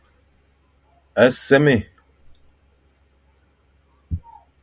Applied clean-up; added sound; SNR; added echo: none; none; none; none.